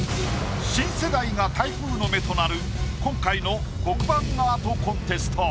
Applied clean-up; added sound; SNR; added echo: none; none; none; none.